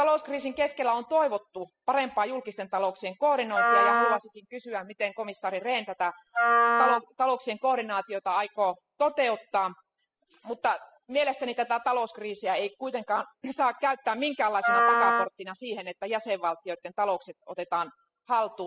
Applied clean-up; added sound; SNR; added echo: classical method spectral subtraction.